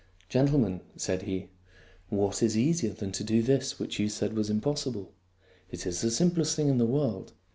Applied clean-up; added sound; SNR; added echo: none; none; none; none.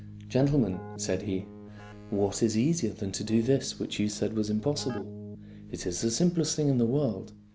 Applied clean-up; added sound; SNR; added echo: none; Keyboard (musical); 15 dB; none.